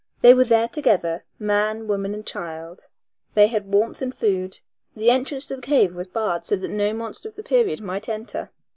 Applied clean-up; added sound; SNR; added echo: none; none; none; none.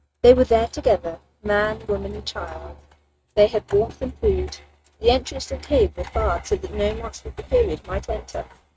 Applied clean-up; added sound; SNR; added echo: neural mask model RNNoise.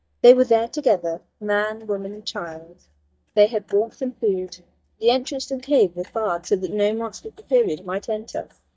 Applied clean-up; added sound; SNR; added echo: neural mask model DeepFilterNet 3.